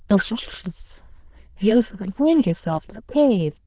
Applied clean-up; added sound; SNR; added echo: neural diffusion model UNIVERSE++.